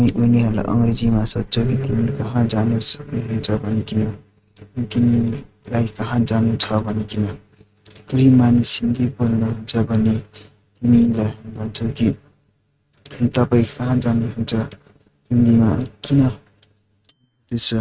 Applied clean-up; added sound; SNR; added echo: neural mask model RNNoise.